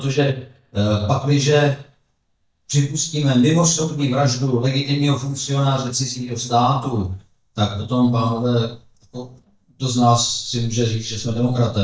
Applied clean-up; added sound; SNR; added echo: neural mask model DeepFilterNet 3.